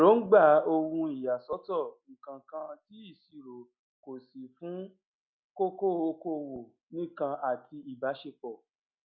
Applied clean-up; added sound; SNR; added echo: none; none; none; none.